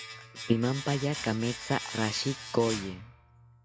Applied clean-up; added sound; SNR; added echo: none; Domestic sounds, home sounds; 10 dB; none.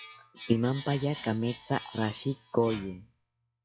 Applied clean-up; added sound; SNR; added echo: classical method log-MMSE.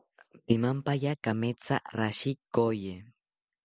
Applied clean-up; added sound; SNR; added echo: none; none; none; none.